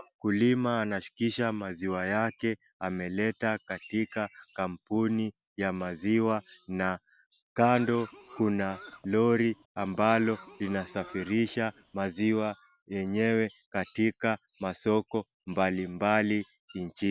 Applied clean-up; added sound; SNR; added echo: none; Cough; 19 dB; none.